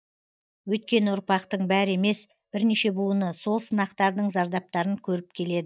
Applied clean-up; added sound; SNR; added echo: neural mask model DeepFilterNet 3.